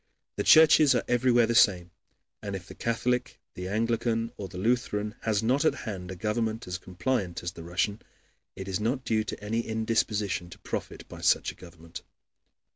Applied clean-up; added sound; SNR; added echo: none; none; none; none.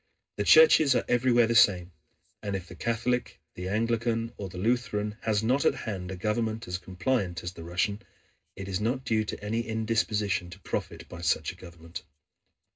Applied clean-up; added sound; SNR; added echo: none; none; none; reverberation time 0.2 s.